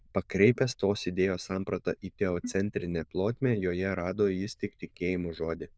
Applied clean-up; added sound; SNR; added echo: neural diffusion model UNIVERSE++.